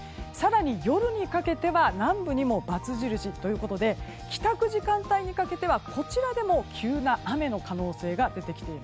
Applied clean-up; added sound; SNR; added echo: none; none; none; none.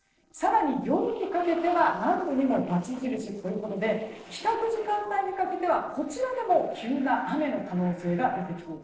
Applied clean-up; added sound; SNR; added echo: neural separator model SepFormer DNS4.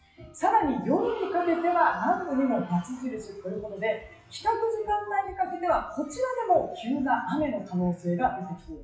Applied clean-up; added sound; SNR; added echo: classical method WPE with log-MMSE.